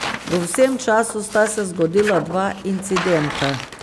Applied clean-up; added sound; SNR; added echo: none; Tearing; 9 dB; none.